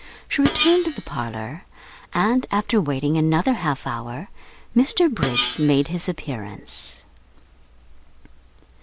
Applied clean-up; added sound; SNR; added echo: none; Screech; 6 dB; none.